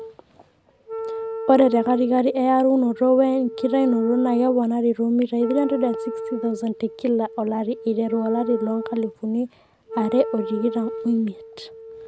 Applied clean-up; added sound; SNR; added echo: none; Wind instrument, woodwind instrument; 11 dB; none.